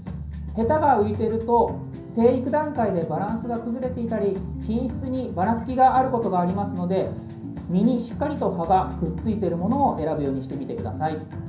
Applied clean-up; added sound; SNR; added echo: none; none; none; reverberation time 0.6 s.